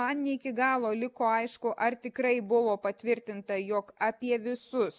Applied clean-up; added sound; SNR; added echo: none; none; none; none.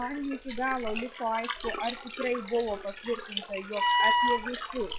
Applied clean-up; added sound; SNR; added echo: classical method log-MMSE.